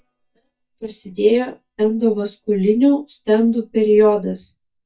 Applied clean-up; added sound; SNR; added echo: neural mask model DeepFilterNet 3.